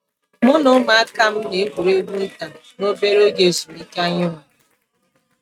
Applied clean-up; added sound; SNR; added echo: neural mask model RNNoise.